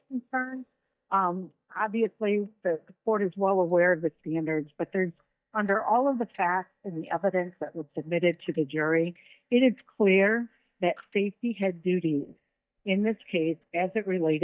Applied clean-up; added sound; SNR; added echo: neural mask model DeepFilterNet 3.